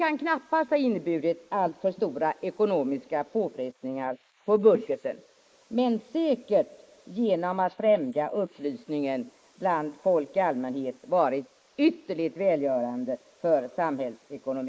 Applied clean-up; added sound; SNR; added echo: neural mask model Resemble Enhance denoiser.